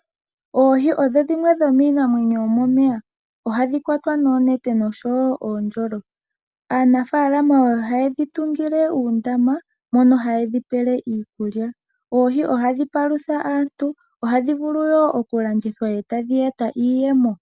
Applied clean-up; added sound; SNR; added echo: none; none; none; none.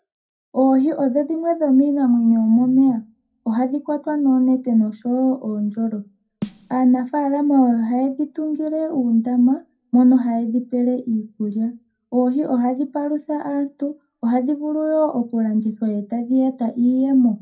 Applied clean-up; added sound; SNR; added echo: none; Snare drum; 19 dB; reverberation time 0.2 s.